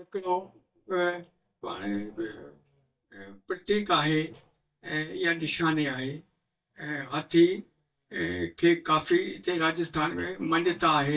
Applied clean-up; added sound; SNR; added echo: neural mask model DeepFilterNet 3.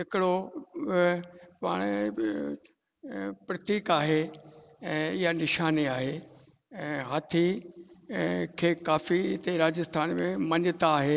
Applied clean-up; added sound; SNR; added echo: none; none; none; none.